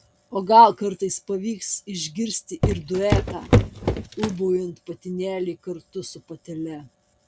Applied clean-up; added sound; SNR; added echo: none; Walk, footsteps; -2 dB; none.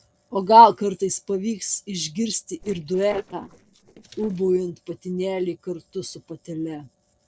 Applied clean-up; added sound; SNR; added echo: neural separator model SepFormer DNS4.